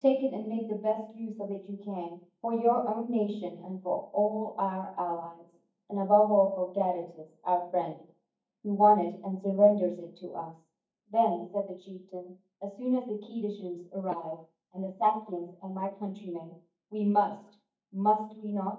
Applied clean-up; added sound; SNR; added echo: neural mask model DeepFilterNet 3.